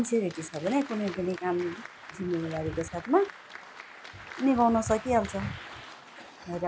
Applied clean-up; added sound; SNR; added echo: none; Applause; 16 dB; none.